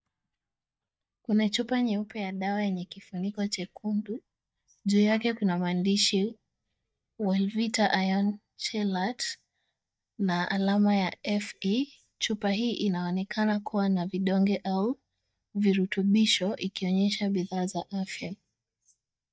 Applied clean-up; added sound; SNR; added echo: neural mask model DeepFilterNet 3.